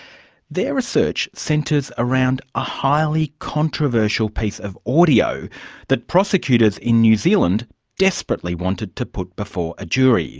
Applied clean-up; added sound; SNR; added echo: none; none; none; none.